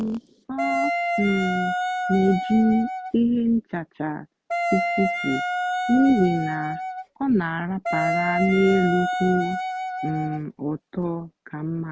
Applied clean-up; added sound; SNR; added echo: none; Wind instrument, woodwind instrument; 3 dB; none.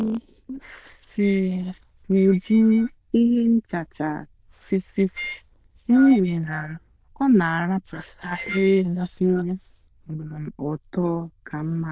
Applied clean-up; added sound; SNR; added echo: neural diffusion model UNIVERSE++.